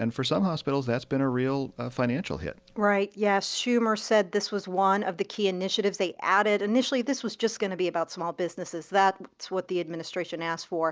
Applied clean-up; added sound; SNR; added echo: none; none; none; none.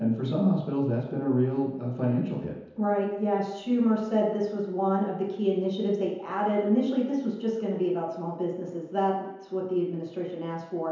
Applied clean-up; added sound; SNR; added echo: none; none; none; reverberation time 1.0 s.